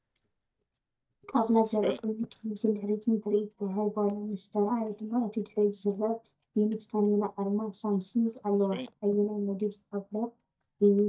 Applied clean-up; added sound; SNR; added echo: neural mask model DeepFilterNet 3.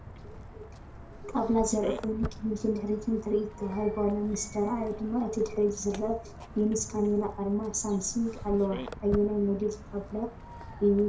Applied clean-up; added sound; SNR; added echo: none; Walk, footsteps; 12 dB; reverberation time 0.3 s.